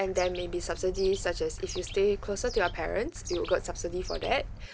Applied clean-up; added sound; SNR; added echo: none; Bird; 9 dB; none.